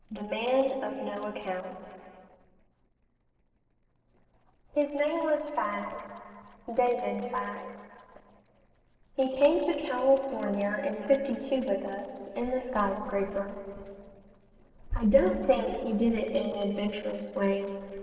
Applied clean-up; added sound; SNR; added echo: neural separator model SepFormer DNS4.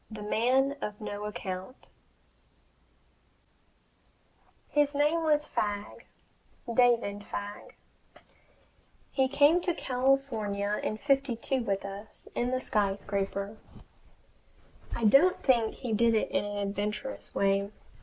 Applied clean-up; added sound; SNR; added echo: none; none; none; none.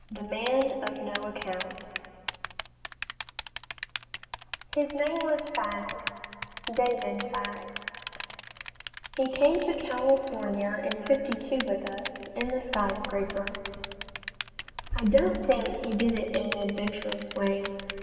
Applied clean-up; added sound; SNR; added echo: none; Typing; 10 dB; reverberation time 2.4 s.